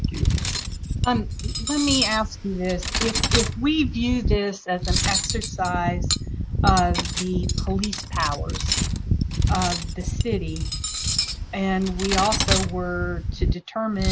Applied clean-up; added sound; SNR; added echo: none; Cutlery, silverware; -2 dB; none.